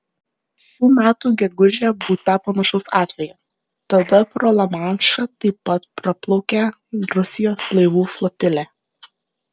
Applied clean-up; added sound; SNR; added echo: neural separator model SepFormer DNS4.